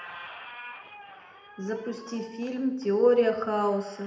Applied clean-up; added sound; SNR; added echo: none; Squeak; 18 dB; reverberation time 0.7 s.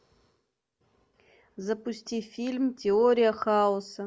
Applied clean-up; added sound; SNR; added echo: none; none; none; none.